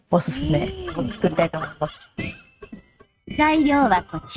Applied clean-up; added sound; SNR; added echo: neural mask model RNNoise.